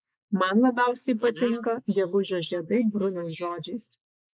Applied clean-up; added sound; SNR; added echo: neural mask model Resemble Enhance denoiser.